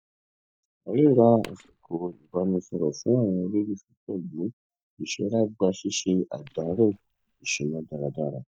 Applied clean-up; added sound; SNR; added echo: neural mask model DeepFilterNet 3.